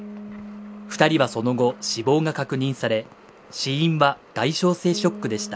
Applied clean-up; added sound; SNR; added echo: none; Bass guitar; 17 dB; none.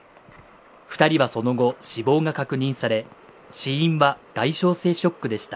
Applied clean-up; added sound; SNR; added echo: none; none; none; none.